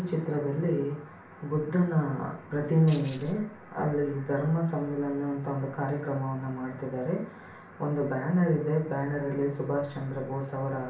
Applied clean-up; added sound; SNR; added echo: none; Tambourine; 19 dB; reverberation time 0.4 s.